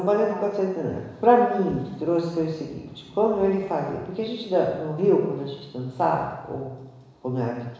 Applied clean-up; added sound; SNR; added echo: none; none; none; reverberation time 1.0 s.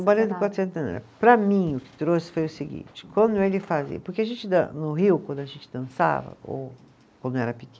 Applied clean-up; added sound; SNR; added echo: none; none; none; none.